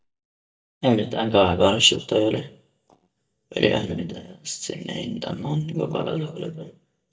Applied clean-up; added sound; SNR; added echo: neural mask model DeepFilterNet 3.